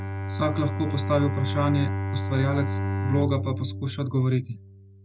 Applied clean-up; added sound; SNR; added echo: none; Bowed string instrument; 2 dB; none.